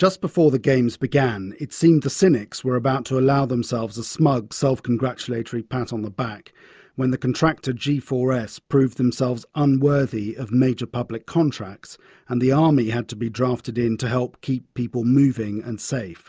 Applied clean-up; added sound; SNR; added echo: none; none; none; none.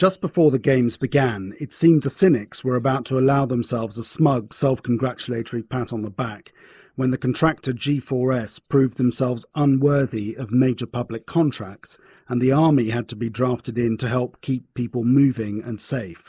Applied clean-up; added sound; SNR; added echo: neural mask model Resemble Enhance denoiser.